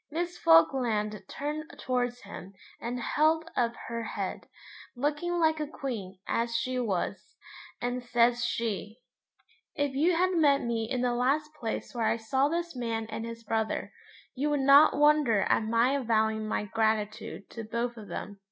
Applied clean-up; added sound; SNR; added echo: none; none; none; none.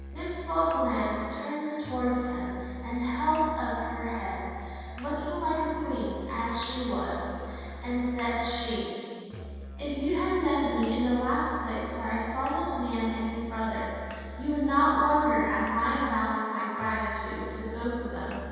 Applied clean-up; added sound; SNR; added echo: none; Musical instrument; 11 dB; reverberation time 2.1 s.